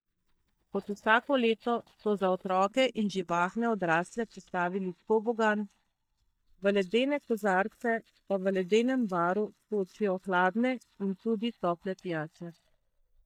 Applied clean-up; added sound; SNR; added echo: neural mask model DeepFilterNet 3.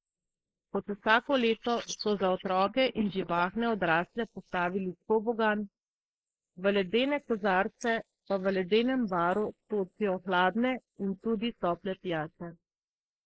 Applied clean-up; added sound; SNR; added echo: neural mask model Resemble Enhance denoiser.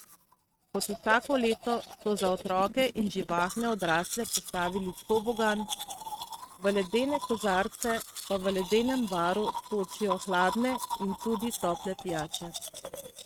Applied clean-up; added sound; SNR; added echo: neural mask model RNNoise.